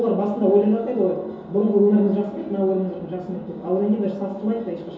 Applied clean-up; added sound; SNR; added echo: none; none; none; reverberation time 2.8 s.